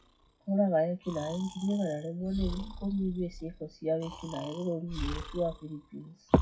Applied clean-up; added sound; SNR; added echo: classical method WPE with log-MMSE.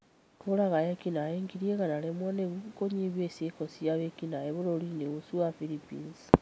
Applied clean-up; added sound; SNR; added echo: none; none; none; none.